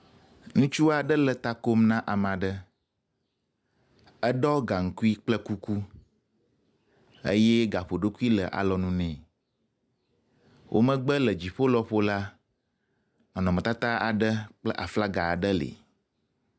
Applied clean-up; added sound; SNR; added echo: none; none; none; none.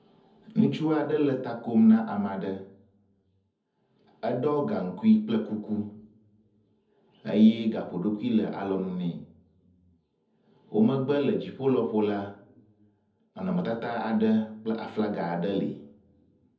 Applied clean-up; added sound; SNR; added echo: none; none; none; reverberation time 0.7 s.